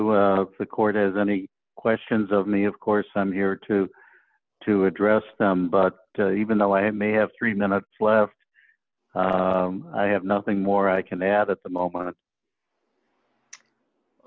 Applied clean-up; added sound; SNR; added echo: none; none; none; none.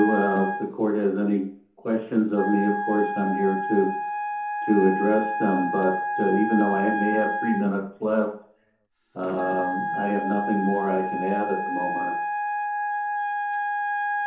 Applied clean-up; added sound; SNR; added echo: none; Wind instrument, woodwind instrument; 3 dB; reverberation time 0.6 s.